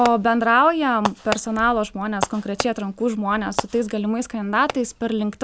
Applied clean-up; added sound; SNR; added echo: none; Fireworks; 11 dB; none.